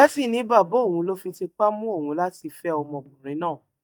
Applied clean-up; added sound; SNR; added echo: neural mask model DeepFilterNet 3.